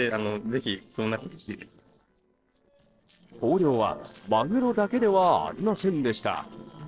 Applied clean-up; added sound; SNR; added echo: neural separator model SepFormer DNS4.